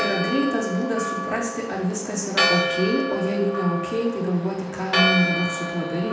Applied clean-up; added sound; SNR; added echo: none; Church bell; 2 dB; reverberation time 0.8 s.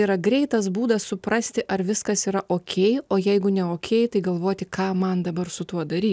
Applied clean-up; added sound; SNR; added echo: none; none; none; none.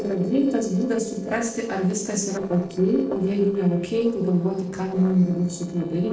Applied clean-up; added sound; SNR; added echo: neural separator model SepFormer DNS4.